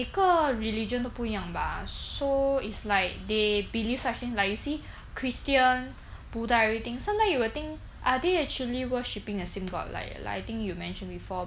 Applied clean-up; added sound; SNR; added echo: none; none; none; none.